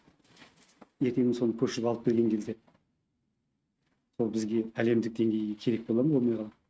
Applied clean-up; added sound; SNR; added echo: neural mask model RNNoise.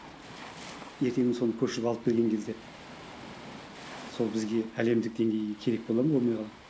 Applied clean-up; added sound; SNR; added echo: none; Waves, surf; 17 dB; none.